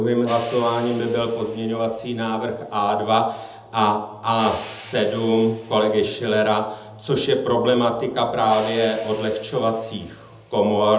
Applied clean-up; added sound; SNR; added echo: none; Hi-hat; 20 dB; reverberation time 0.8 s.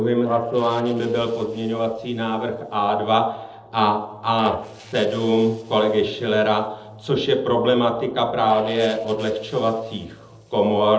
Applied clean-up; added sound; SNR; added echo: neural separator model SepFormer DNS4.